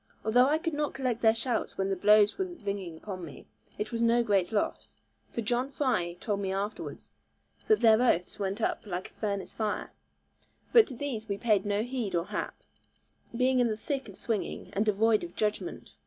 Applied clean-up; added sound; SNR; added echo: none; none; none; none.